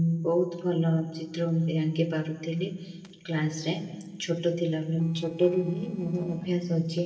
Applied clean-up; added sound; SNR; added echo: neural separator model SepFormer DNS4.